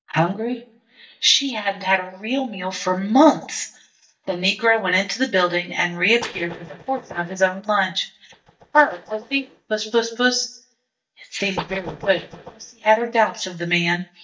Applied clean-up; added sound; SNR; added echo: neural mask model DeepFilterNet 3.